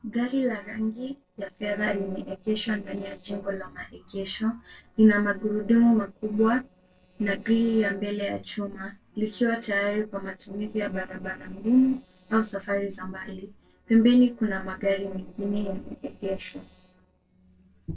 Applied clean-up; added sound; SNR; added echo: neural separator model SepFormer DNS4.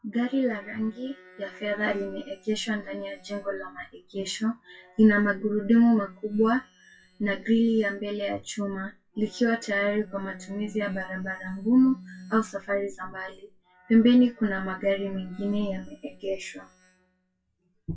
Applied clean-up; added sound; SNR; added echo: classical method WPE with log-MMSE.